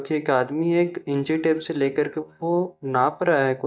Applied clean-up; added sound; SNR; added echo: neural mask model DeepFilterNet 3.